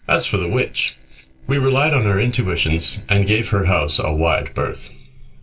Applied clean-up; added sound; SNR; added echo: neural separator model SepFormer DNS4.